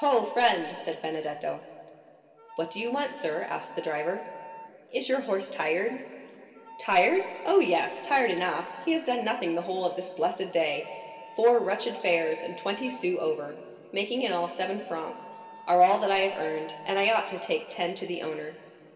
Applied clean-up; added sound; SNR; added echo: none; Wind instrument, woodwind instrument; 20 dB; reverberation time 2.3 s.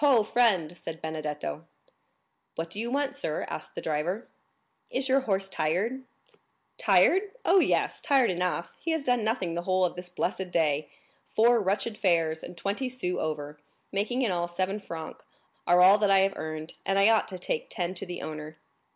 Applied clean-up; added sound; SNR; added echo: none; none; none; none.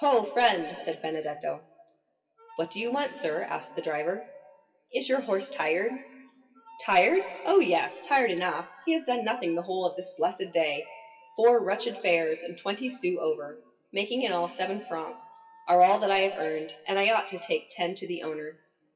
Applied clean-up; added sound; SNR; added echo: classical method WPE with log-MMSE.